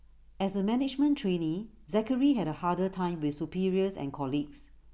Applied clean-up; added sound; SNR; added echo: none; none; none; none.